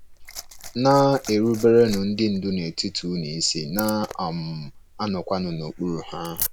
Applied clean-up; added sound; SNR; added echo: none; Liquid; 14 dB; none.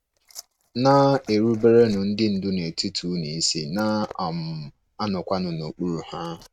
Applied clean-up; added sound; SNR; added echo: neural mask model RNNoise.